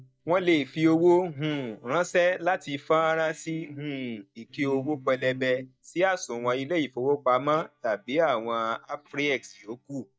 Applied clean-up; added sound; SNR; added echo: neural mask model DeepFilterNet 3.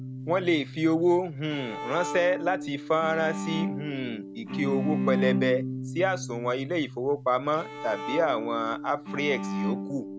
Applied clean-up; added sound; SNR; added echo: none; Bowed string instrument; 5 dB; none.